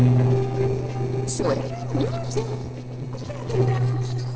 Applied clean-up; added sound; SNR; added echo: neural separator model SepFormer DNS4.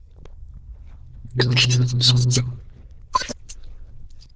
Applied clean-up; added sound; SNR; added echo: neural diffusion model UNIVERSE++.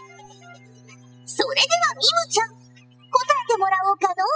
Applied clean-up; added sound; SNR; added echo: classical method spectral subtraction.